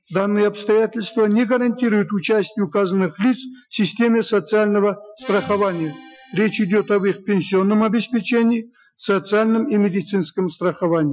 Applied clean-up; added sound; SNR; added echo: classical method Wiener filter.